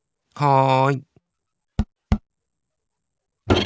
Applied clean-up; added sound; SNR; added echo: none; none; none; none.